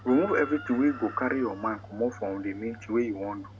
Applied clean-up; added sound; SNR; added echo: none; Mechanical fan + Chicken, rooster; 15 dB; none.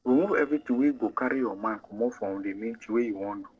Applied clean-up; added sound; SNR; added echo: neural separator model SepFormer DNS4.